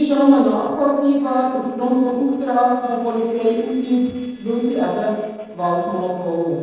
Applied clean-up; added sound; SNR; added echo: neural separator model SepFormer DNS4.